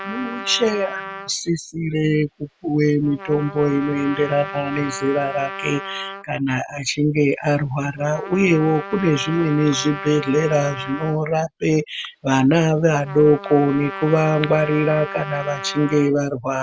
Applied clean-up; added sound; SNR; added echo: none; Trumpet; 13 dB; none.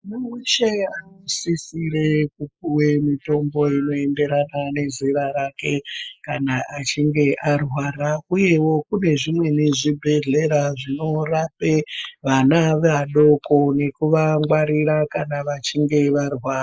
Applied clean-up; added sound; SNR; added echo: neural mask model Resemble Enhance denoiser.